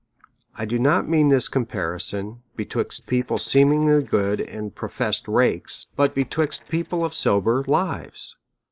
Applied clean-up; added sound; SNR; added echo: neural mask model Resemble Enhance denoiser.